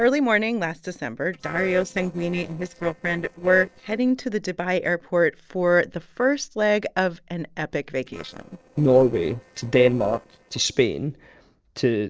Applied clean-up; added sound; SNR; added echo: neural separator model SepFormer DNS4.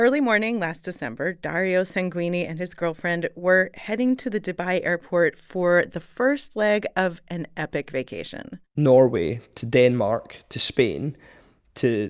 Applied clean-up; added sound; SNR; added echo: none; none; none; none.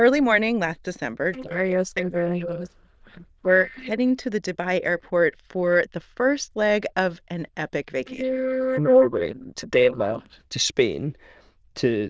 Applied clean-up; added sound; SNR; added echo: neural diffusion model UNIVERSE++.